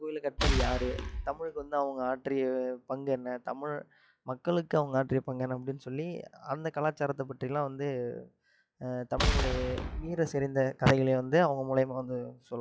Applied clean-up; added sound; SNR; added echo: classical method log-MMSE.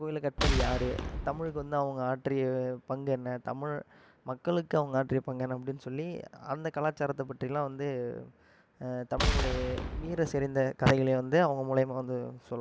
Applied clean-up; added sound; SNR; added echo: none; Boom; 0 dB; none.